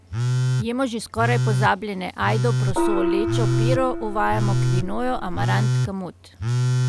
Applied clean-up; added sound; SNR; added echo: none; Gong + Telephone; -4 dB; none.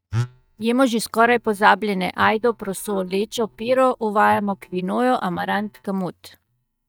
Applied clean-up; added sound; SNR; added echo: neural mask model DeepFilterNet 3.